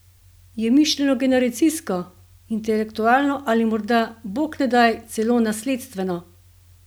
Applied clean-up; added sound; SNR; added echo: none; none; none; none.